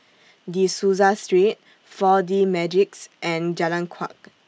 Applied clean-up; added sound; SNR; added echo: none; none; none; none.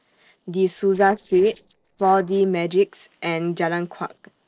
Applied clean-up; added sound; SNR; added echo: neural separator model SepFormer DNS4.